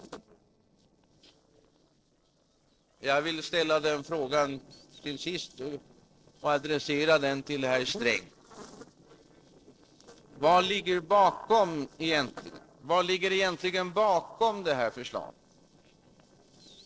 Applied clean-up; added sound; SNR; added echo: neural separator model SepFormer DNS4.